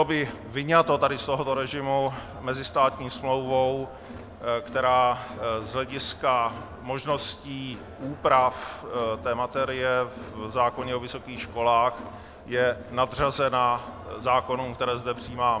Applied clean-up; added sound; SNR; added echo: none; Crowd; 16 dB; none.